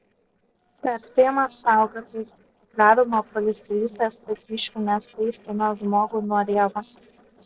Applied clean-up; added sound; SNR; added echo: neural separator model SepFormer DNS4.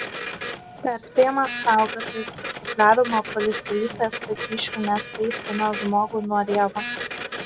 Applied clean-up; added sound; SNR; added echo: none; Printer; 9 dB; none.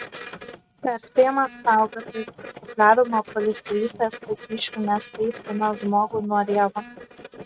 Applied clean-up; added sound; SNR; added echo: neural mask model RNNoise.